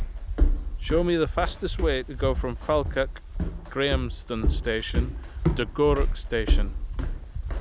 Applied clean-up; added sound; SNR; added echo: none; Walk, footsteps; -2 dB; none.